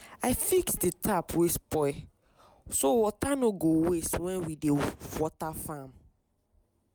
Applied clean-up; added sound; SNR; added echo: none; none; none; none.